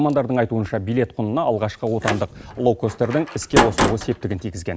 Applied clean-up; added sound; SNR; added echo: none; Slam; 2 dB; none.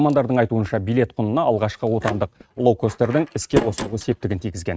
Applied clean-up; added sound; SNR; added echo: neural mask model RNNoise.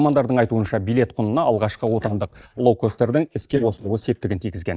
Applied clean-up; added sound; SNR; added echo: neural mask model DeepFilterNet 3.